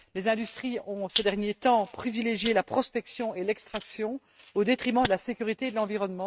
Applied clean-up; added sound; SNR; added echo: neural mask model RNNoise.